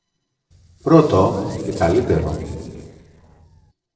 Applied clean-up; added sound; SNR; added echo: neural separator model SepFormer DNS4.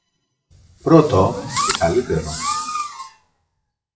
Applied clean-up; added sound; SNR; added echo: classical method WPE with log-MMSE.